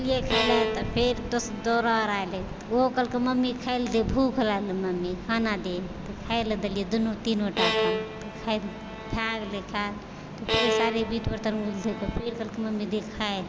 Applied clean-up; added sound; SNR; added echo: none; Bowed string instrument; 4 dB; none.